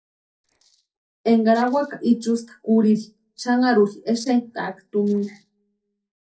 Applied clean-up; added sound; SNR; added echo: neural separator model SepFormer DNS4.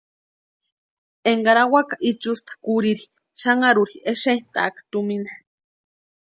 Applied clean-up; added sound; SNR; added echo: none; none; none; none.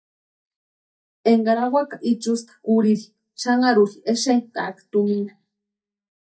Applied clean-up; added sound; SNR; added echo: neural mask model DeepFilterNet 3.